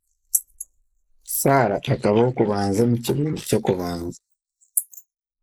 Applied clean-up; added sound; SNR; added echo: neural mask model Resemble Enhance denoiser.